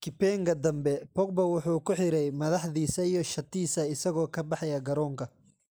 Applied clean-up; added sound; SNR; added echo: neural mask model Resemble Enhance denoiser.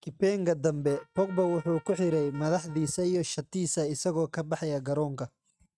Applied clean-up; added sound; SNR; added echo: neural mask model RNNoise.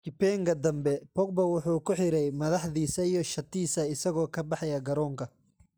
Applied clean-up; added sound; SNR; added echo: neural mask model DeepFilterNet 3.